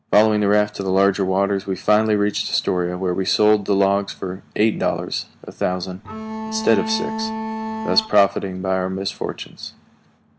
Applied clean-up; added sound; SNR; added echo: none; Bowed string instrument; 6 dB; none.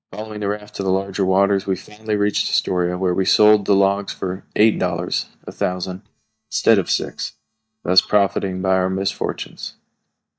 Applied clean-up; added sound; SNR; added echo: neural mask model DeepFilterNet 3.